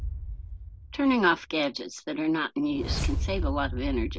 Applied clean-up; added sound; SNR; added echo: none; Whoosh, swoosh, swish; 4 dB; none.